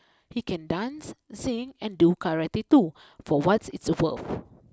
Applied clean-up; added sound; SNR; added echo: none; none; none; none.